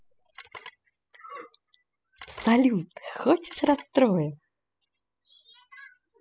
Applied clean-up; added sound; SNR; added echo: classical method spectral subtraction.